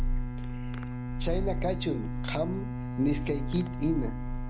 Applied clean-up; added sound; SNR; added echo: none; Purr + Bowed string instrument; -1 dB; none.